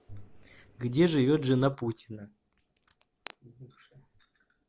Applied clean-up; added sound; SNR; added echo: none; none; none; none.